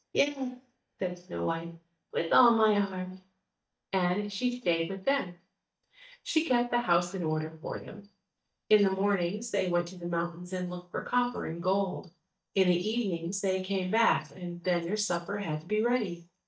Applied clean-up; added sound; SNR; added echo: neural mask model DeepFilterNet 3.